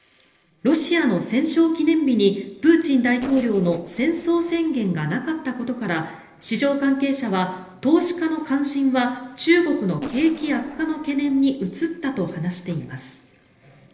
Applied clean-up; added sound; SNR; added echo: neural separator model SepFormer DNS4.